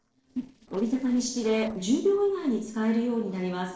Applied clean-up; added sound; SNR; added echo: neural separator model SepFormer DNS4.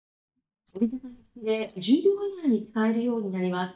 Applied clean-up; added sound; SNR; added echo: neural mask model DeepFilterNet 3.